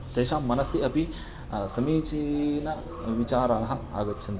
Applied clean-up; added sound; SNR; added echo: none; none; none; none.